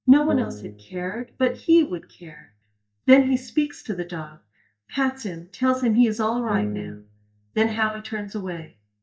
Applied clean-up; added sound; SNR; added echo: neural mask model DeepFilterNet 3.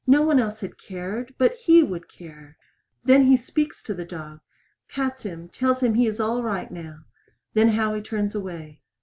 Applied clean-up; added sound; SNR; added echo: none; none; none; none.